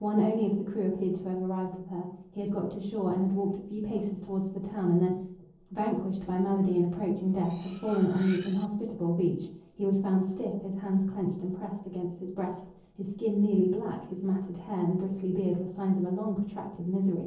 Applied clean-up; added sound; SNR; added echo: neural separator model SepFormer DNS4.